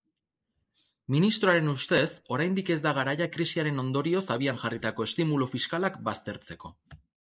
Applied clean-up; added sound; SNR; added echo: neural mask model Resemble Enhance denoiser.